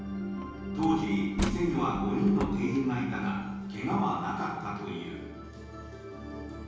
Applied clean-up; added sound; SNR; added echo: none; Slam; 10 dB; reverberation time 1.3 s.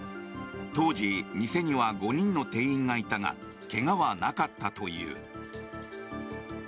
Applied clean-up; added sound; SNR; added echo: none; none; none; none.